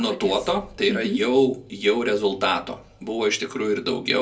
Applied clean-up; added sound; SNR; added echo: none; none; none; reverberation time 0.2 s.